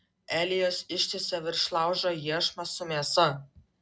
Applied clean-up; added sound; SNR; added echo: none; none; none; none.